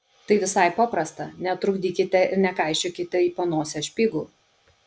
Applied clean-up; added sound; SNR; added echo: none; none; none; none.